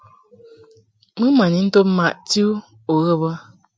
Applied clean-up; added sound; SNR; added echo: none; none; none; none.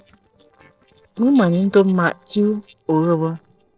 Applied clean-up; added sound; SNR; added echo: neural separator model SepFormer DNS4.